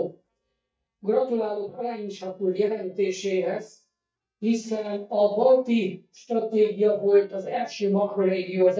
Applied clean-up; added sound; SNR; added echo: neural mask model DeepFilterNet 3.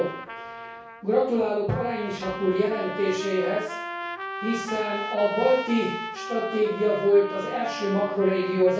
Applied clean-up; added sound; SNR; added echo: none; Trumpet; 10 dB; reverberation time 0.6 s.